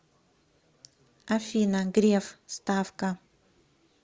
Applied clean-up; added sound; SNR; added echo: none; none; none; none.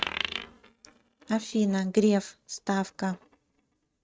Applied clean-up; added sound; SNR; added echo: neural mask model RNNoise.